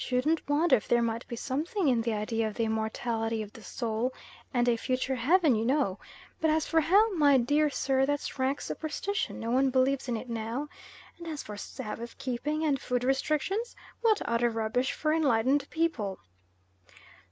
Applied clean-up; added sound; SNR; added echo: none; none; none; none.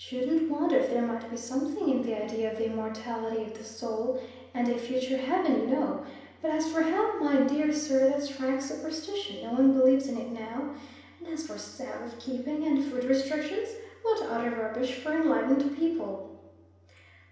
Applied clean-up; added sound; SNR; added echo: none; none; none; reverberation time 0.9 s.